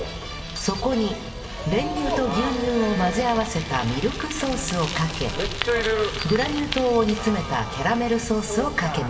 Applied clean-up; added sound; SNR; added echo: none; Bicycle; 10 dB; reverberation time 1.2 s.